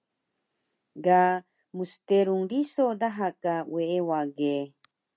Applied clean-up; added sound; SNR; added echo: none; none; none; none.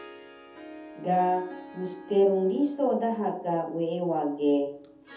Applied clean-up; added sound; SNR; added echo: none; Harp; 19 dB; reverberation time 0.7 s.